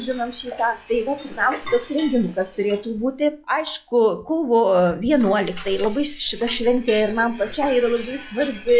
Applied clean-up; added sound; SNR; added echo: classical method log-MMSE.